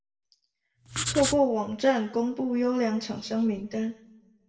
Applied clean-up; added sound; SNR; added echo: none; Writing; 4 dB; reverberation time 0.6 s.